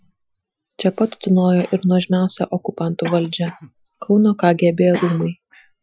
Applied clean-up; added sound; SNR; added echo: classical method Wiener filter.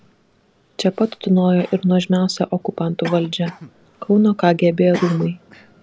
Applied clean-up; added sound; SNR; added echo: none; Cough; 19 dB; none.